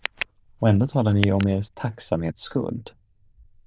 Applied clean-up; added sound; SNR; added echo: neural diffusion model UNIVERSE++.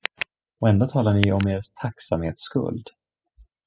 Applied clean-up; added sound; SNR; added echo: classical method spectral subtraction.